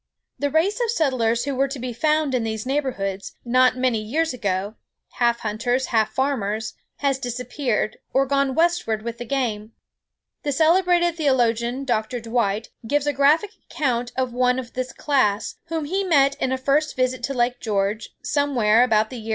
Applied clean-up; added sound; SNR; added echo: none; none; none; none.